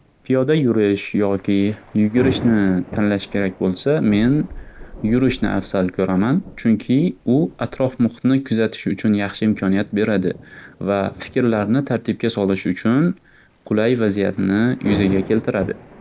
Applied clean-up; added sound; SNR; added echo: none; Thunder / Rain; 16 dB; none.